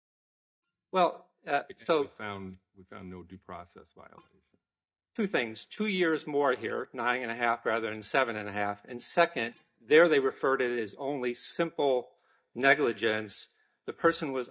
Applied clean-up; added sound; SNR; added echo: neural mask model DeepFilterNet 3.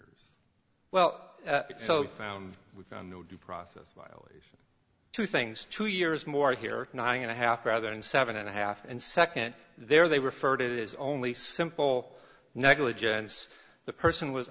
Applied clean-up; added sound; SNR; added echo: none; none; none; none.